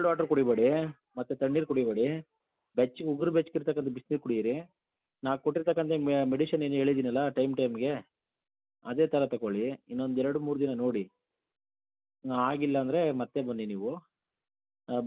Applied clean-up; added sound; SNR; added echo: none; none; none; none.